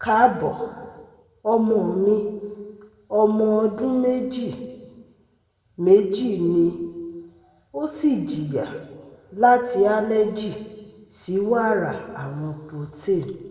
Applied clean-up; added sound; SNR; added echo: none; none; none; reverberation time 1.5 s.